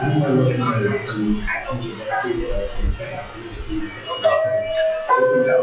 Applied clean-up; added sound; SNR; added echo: classical method WPE with log-MMSE.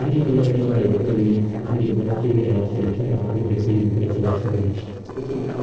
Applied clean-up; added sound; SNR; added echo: neural separator model SepFormer DNS4.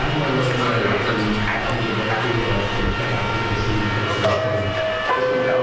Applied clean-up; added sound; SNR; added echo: none; Subway, metro, underground; -1 dB; reverberation time 1.3 s.